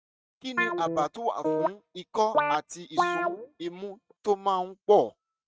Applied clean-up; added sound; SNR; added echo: neural mask model RNNoise.